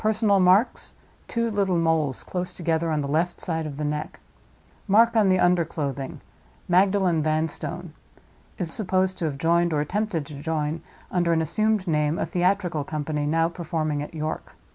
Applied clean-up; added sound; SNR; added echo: none; none; none; none.